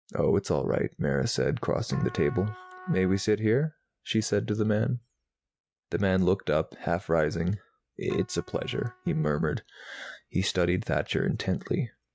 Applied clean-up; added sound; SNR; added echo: neural mask model RNNoise.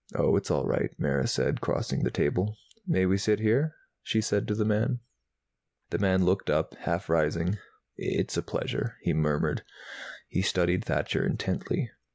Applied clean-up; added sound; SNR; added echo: none; none; none; none.